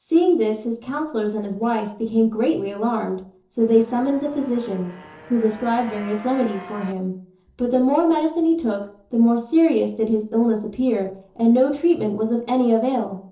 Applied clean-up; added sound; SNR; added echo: neural separator model SepFormer DNS4.